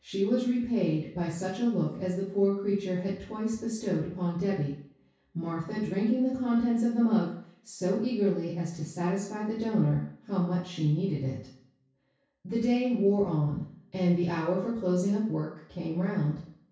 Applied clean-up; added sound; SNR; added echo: none; none; none; reverberation time 0.6 s.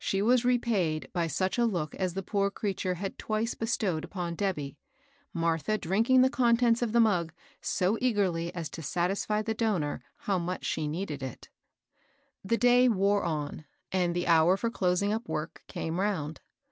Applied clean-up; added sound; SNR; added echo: none; none; none; none.